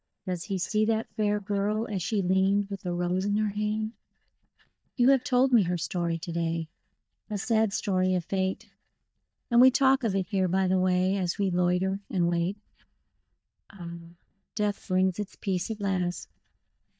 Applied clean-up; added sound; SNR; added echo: neural mask model DeepFilterNet 3.